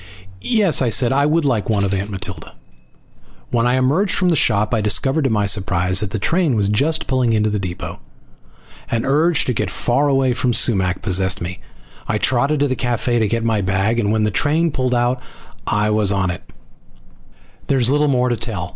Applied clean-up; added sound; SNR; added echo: none; Tambourine; 11 dB; none.